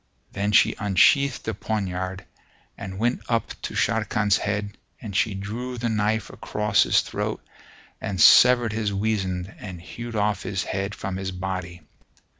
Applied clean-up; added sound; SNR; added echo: none; none; none; none.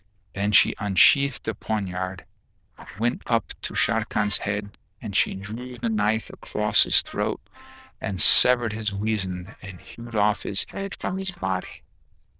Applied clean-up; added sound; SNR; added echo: neural diffusion model UNIVERSE++.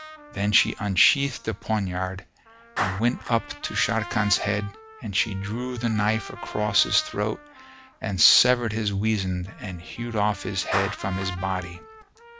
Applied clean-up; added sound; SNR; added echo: none; Clapping + Trumpet; 13 dB; none.